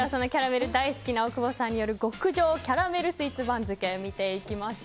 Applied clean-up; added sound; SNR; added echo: none; none; none; none.